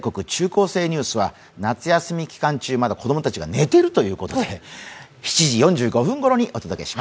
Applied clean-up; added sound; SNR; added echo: none; none; none; none.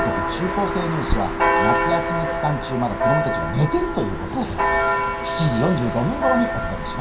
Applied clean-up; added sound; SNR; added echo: none; Church bell; -1 dB; reverberation time 2.0 s.